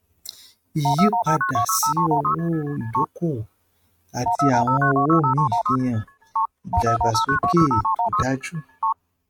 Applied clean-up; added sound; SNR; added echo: neural mask model RNNoise.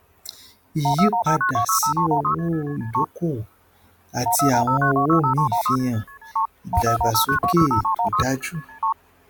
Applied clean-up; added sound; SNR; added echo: none; Telephone; -2 dB; none.